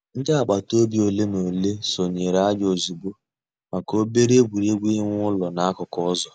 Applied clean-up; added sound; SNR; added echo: none; none; none; none.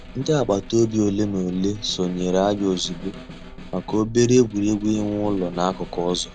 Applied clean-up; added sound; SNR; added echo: none; Boat, Water vehicle + Snare drum; 16 dB; none.